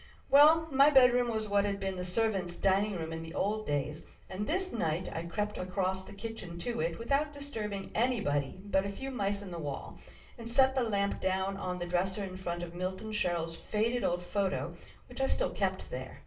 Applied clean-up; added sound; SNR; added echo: none; none; none; reverberation time 0.3 s.